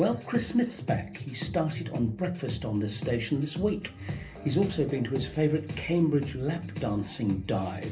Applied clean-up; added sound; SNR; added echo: none; none; none; reverberation time 0.3 s.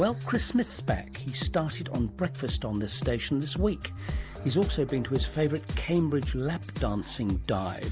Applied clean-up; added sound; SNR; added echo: none; none; none; none.